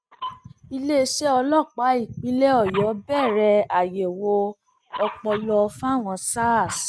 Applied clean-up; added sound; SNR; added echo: neural mask model RNNoise.